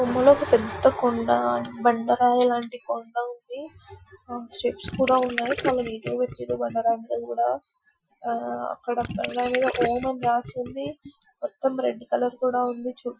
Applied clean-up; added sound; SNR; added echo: classical method Wiener filter.